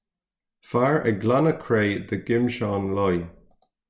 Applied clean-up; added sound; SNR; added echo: none; none; none; none.